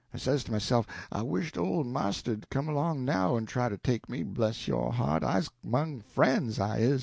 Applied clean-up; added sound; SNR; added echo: none; none; none; none.